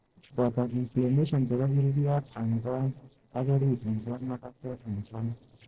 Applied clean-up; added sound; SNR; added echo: neural separator model SepFormer DNS4.